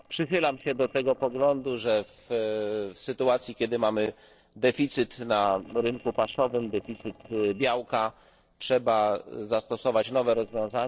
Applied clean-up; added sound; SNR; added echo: neural separator model SepFormer DNS4.